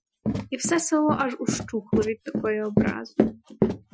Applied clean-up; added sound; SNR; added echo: classical method Wiener filter.